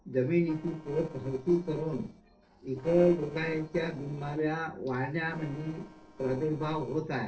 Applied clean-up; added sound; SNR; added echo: neural separator model SepFormer DNS4.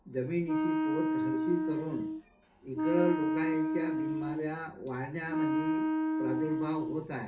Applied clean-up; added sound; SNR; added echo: none; Wind instrument, woodwind instrument; -4 dB; reverberation time 0.4 s.